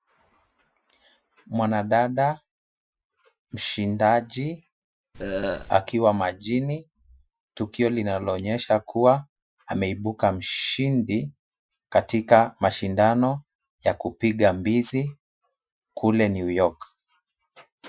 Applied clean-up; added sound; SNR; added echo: classical method Wiener filter.